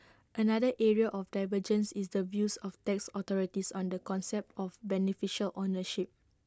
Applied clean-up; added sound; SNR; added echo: none; none; none; none.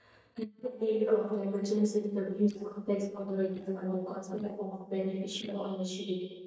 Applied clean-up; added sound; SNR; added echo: neural mask model DeepFilterNet 3.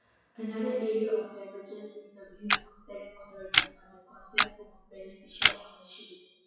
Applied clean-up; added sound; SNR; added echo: classical method WPE with log-MMSE.